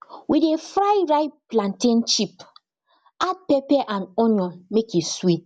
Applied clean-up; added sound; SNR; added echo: none; none; none; none.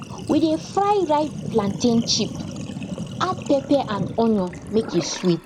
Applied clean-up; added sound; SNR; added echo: none; Sink (filling or washing); 10 dB; none.